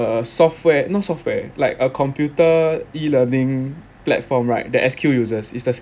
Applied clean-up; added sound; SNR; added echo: none; none; none; none.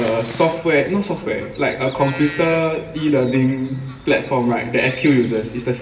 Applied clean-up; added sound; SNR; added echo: none; Bird vocalization, bird call, bird song; 18 dB; reverberation time 0.9 s.